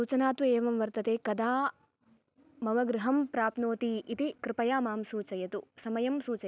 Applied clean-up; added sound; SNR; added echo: none; none; none; none.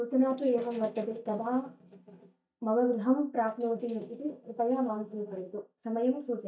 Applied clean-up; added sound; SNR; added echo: neural mask model DeepFilterNet 3.